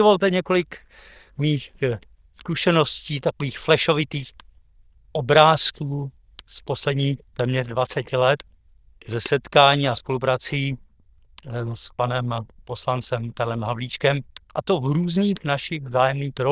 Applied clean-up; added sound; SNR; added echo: neural diffusion model UNIVERSE++.